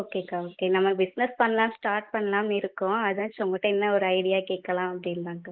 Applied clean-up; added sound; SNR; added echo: neural mask model Resemble Enhance denoiser.